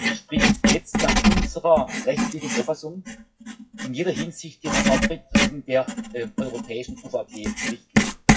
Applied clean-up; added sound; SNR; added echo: classical method WPE with log-MMSE.